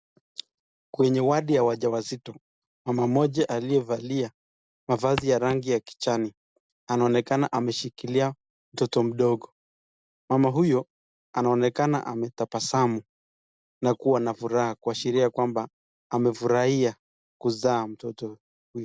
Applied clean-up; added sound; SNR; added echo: none; Walk, footsteps; 9 dB; none.